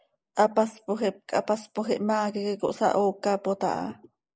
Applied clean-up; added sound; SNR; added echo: neural mask model Resemble Enhance denoiser.